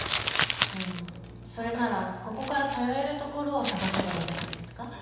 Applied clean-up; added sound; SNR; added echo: none; Crumpling, crinkling; 3 dB; reverberation time 1.1 s.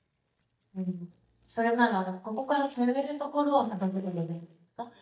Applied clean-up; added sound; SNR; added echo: neural mask model DeepFilterNet 3.